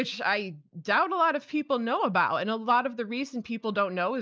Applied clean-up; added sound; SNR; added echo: none; none; none; none.